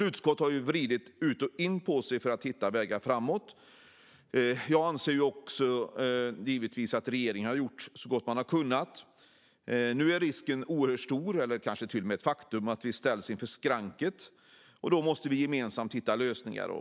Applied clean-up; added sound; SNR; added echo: none; none; none; none.